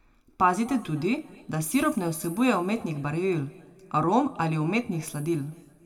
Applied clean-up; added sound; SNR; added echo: none; none; none; reverberation time 1.4 s.